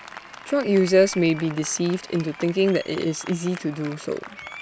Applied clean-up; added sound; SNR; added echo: none; Applause; 17 dB; none.